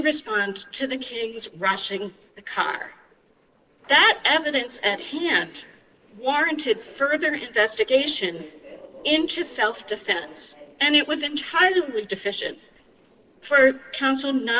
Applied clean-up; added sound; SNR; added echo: neural separator model SepFormer DNS4.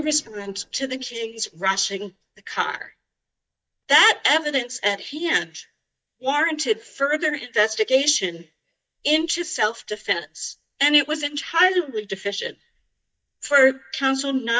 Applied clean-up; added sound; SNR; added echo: neural mask model DeepFilterNet 3.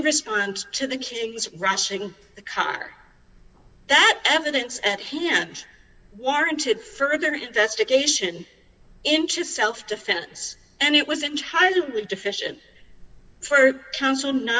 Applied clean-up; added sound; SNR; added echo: none; none; none; none.